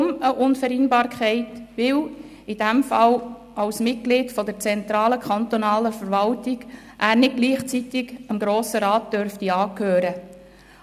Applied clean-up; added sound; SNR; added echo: none; none; none; none.